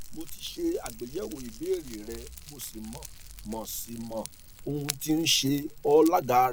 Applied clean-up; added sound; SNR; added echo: none; Fire; 14 dB; none.